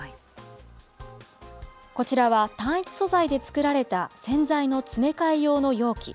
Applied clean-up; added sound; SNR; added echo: none; none; none; none.